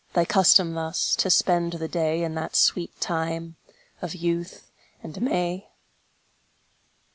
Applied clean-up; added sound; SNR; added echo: none; none; none; none.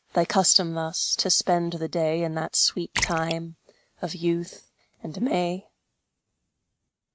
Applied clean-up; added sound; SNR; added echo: neural mask model RNNoise.